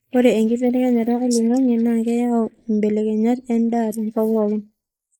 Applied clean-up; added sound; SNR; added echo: neural mask model Resemble Enhance denoiser.